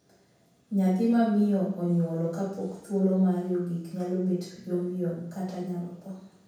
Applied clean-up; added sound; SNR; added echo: none; none; none; reverberation time 0.7 s.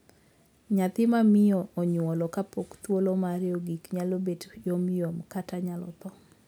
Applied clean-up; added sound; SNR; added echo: none; none; none; none.